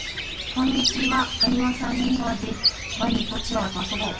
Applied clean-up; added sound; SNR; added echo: none; Bird; 3 dB; reverberation time 0.2 s.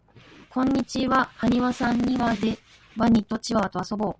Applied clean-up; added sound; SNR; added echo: none; none; none; none.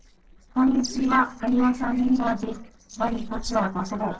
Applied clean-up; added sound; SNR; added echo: neural separator model SepFormer DNS4.